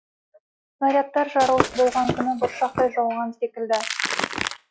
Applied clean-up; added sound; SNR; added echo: classical method log-MMSE.